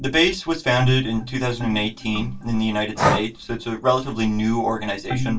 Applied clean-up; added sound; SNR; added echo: none; Breathing; 7 dB; reverberation time 0.2 s.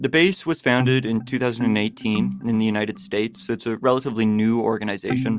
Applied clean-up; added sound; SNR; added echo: none; none; none; none.